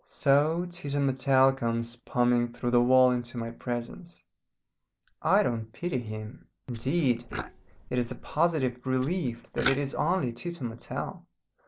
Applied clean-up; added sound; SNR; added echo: neural mask model Resemble Enhance denoiser.